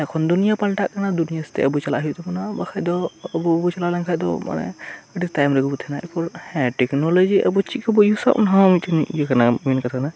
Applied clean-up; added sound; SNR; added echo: none; none; none; none.